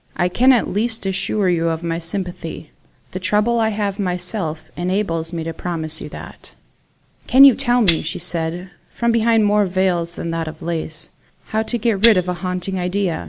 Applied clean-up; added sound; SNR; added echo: none; Tambourine; 6 dB; none.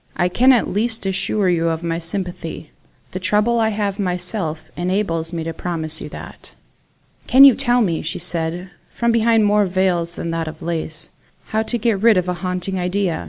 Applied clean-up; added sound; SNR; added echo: none; none; none; none.